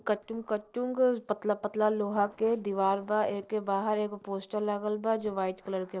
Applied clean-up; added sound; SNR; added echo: neural separator model SepFormer DNS4.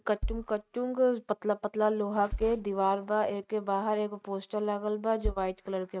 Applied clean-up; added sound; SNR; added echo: neural mask model RNNoise.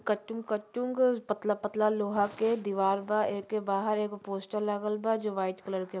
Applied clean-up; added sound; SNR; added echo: none; none; none; none.